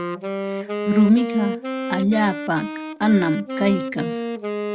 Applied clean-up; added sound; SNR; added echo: none; Wind instrument, woodwind instrument; 5 dB; none.